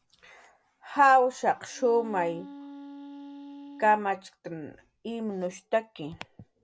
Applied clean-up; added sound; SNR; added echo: none; Wind instrument, woodwind instrument; 16 dB; none.